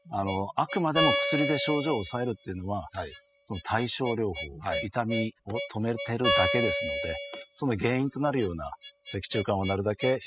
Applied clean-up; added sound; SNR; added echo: classical method spectral subtraction.